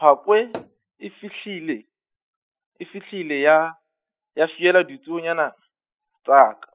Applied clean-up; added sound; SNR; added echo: classical method spectral subtraction.